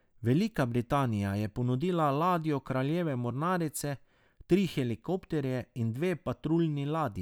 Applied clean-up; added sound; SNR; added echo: none; none; none; none.